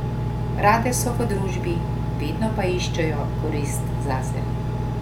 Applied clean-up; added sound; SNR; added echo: none; Engine; -2 dB; none.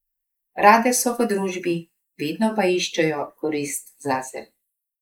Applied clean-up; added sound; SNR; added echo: neural mask model Resemble Enhance denoiser.